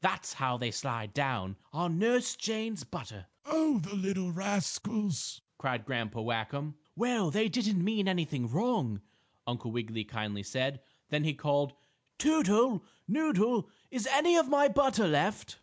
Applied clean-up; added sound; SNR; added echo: none; none; none; none.